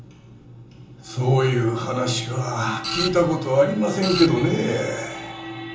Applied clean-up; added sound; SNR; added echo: none; Printer; 6 dB; reverberation time 0.6 s.